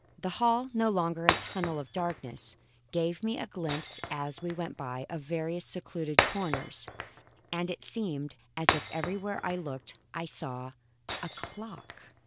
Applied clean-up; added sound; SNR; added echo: none; Shatter; 2 dB; none.